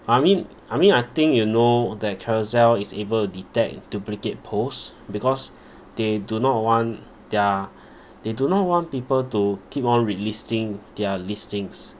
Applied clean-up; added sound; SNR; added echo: none; none; none; none.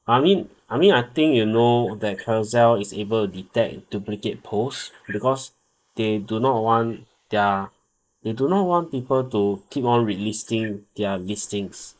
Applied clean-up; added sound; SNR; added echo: neural mask model Resemble Enhance denoiser.